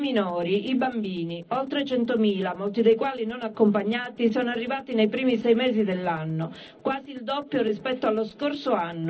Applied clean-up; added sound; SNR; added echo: neural separator model SepFormer DNS4.